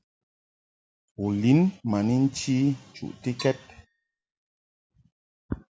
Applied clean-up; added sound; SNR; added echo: none; Percussion; 19 dB; none.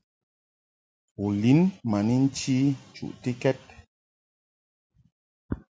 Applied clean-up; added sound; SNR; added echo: none; none; none; none.